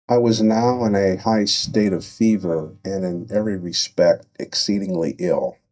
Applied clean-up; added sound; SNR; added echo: neural mask model DeepFilterNet 3.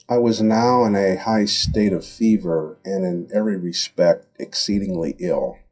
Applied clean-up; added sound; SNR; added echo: classical method WPE with log-MMSE.